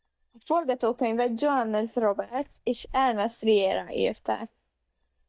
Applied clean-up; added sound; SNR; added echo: neural mask model DeepFilterNet 3.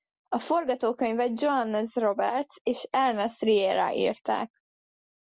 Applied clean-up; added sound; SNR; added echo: none; none; none; none.